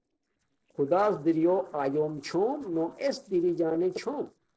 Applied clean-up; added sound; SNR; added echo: neural separator model SepFormer DNS4.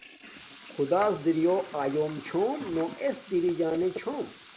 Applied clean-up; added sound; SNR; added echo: none; Toilet flush / Water tap, faucet; 17 dB; reverberation time 0.4 s.